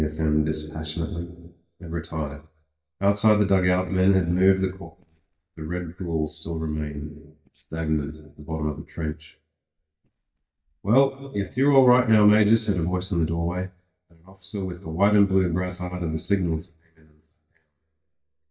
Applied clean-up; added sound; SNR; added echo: neural mask model DeepFilterNet 3.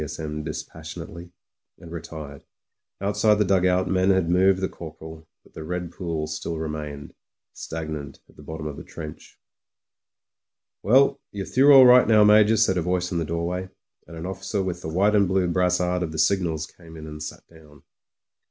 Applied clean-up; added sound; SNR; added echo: none; none; none; none.